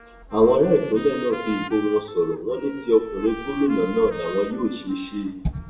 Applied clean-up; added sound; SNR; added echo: none; Trumpet; 16 dB; reverberation time 0.7 s.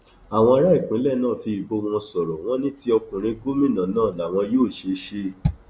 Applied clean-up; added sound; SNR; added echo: none; none; none; none.